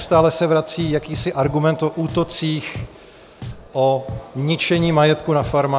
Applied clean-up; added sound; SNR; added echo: none; Drum; 15 dB; none.